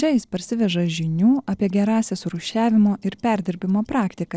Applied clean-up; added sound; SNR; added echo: neural separator model SepFormer DNS4.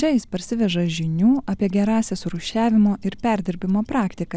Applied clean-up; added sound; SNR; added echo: none; Tick-tock; 19 dB; none.